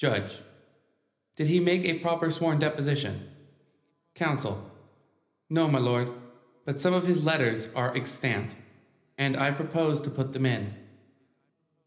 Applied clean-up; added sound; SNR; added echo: none; none; none; reverberation time 0.8 s.